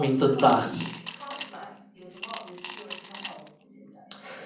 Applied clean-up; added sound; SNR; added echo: none; Coin (dropping) / Glass; 9 dB; reverberation time 0.6 s.